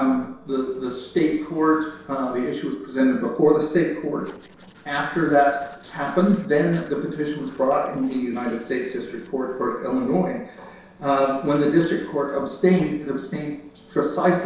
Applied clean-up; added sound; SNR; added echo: neural separator model SepFormer DNS4.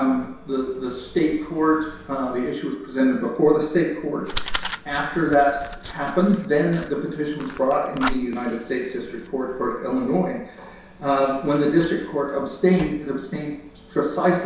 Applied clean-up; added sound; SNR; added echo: none; Fire; 13 dB; reverberation time 0.7 s.